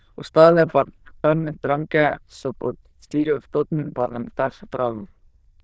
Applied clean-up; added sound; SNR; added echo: neural diffusion model UNIVERSE++.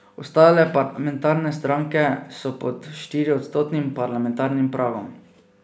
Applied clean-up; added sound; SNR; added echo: none; none; none; none.